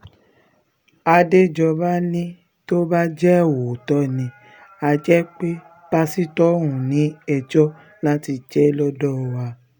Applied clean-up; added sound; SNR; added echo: none; none; none; none.